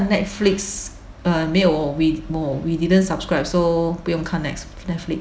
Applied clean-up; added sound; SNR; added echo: none; none; none; none.